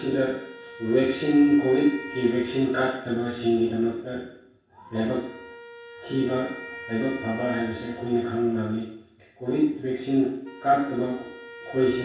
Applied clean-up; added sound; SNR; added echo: none; Wind instrument, woodwind instrument; 17 dB; reverberation time 0.7 s.